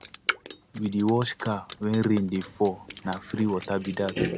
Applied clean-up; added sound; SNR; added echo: none; Drip; 9 dB; none.